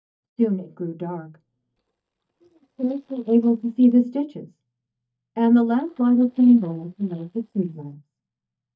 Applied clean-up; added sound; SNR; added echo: neural mask model DeepFilterNet 3.